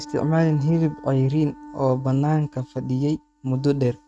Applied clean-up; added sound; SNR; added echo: neural mask model RNNoise.